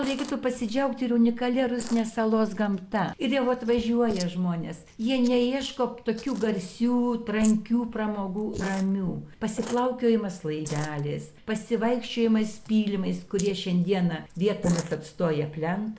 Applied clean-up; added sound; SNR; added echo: neural mask model Resemble Enhance denoiser.